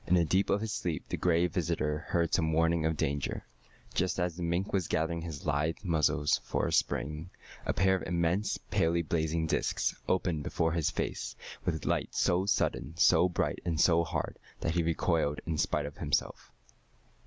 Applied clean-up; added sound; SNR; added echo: none; none; none; none.